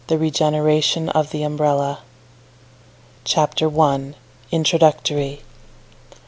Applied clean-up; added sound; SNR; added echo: none; none; none; none.